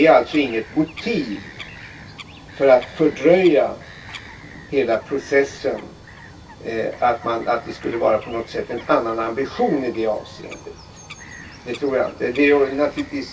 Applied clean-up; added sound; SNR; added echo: none; Bird vocalization, bird call, bird song; 18 dB; reverberation time 0.2 s.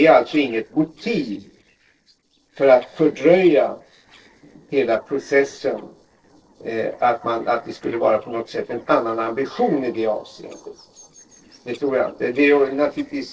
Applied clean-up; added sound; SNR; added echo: neural separator model SepFormer DNS4.